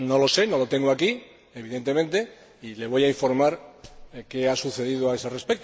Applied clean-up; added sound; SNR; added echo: none; none; none; none.